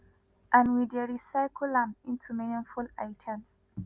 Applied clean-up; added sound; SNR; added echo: none; none; none; none.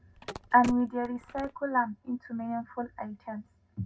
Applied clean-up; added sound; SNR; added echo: none; Telephone; 14 dB; reverberation time 0.2 s.